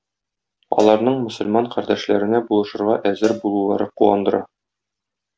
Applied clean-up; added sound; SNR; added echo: none; Cowbell; 17 dB; none.